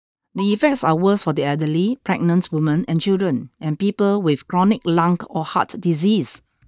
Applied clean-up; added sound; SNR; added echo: neural mask model DeepFilterNet 3.